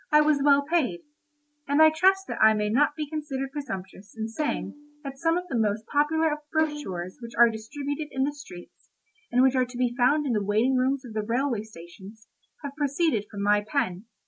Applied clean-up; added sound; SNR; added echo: none; Bowed string instrument; 15 dB; none.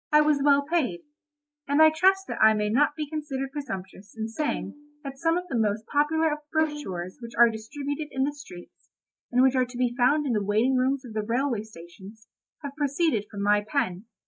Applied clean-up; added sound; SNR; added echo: neural mask model DeepFilterNet 3.